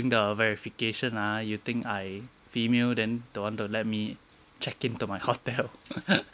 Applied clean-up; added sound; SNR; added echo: none; none; none; none.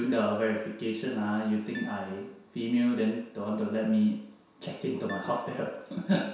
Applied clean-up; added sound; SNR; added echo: none; Piano; 18 dB; reverberation time 0.7 s.